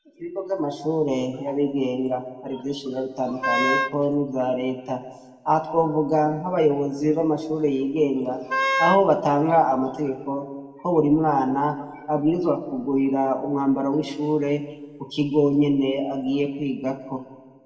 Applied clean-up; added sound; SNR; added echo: none; Wind instrument, woodwind instrument; 2 dB; reverberation time 1.2 s.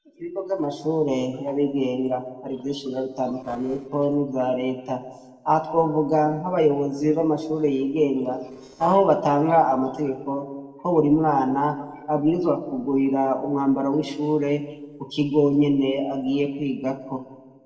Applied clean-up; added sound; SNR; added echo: neural separator model SepFormer DNS4.